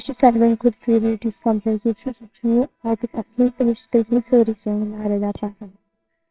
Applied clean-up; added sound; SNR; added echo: neural separator model SepFormer WHAMR!.